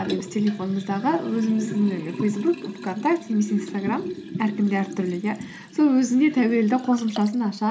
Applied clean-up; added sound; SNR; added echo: none; Liquid; 12 dB; none.